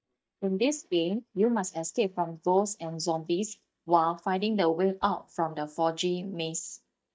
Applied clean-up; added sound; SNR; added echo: neural mask model DeepFilterNet 3.